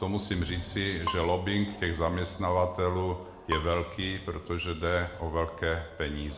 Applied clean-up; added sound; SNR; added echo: none; Bowed string instrument; 12 dB; reverberation time 0.7 s.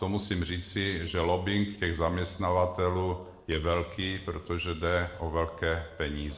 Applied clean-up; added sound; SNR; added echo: neural separator model SepFormer DNS4.